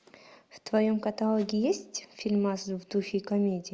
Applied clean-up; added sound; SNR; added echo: none; none; none; none.